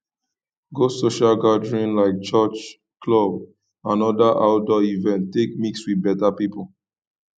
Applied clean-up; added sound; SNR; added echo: none; none; none; none.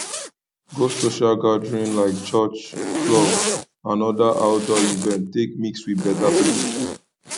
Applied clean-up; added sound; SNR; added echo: none; Zipper (clothing); 5 dB; none.